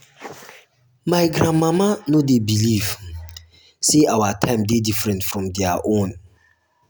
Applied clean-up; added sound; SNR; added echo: none; none; none; none.